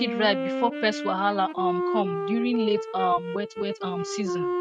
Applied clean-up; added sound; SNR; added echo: neural mask model RNNoise.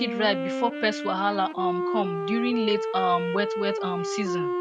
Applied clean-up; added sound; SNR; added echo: none; Wind instrument, woodwind instrument; 2 dB; none.